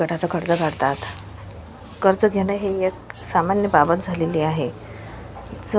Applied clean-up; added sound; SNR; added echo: none; none; none; none.